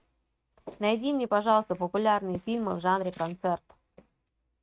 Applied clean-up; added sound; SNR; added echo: neural mask model RNNoise.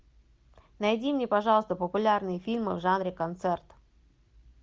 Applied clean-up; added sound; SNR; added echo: none; none; none; none.